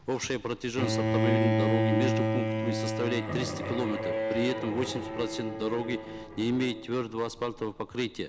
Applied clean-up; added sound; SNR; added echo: none; Bowed string instrument; -1 dB; none.